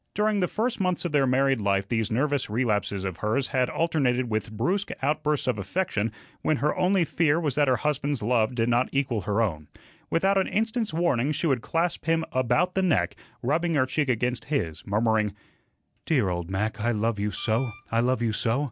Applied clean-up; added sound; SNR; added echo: none; Wind instrument, woodwind instrument; 20 dB; none.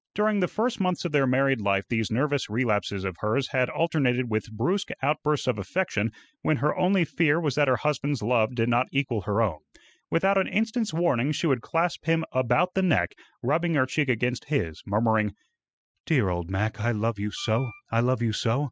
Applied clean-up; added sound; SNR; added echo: classical method spectral subtraction.